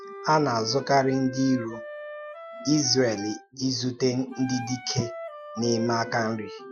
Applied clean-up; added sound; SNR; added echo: classical method Wiener filter.